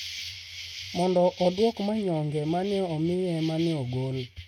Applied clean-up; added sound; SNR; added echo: neural mask model RNNoise.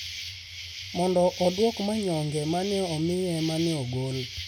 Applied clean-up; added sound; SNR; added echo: none; Insect; 11 dB; none.